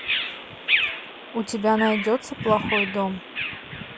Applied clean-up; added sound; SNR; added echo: none; Bird vocalization, bird call, bird song; 2 dB; none.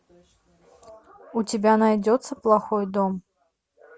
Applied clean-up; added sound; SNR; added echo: none; none; none; none.